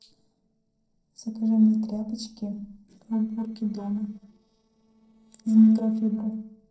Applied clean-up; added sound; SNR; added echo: neural separator model SepFormer DNS4.